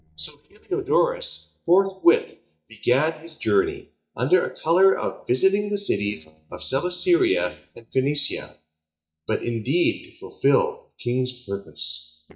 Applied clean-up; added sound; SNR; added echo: neural mask model DeepFilterNet 3.